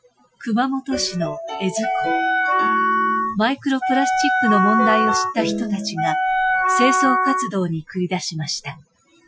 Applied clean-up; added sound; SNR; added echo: classical method Wiener filter.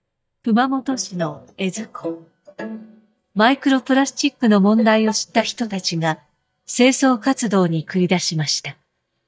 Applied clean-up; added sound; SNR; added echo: neural mask model DeepFilterNet 3.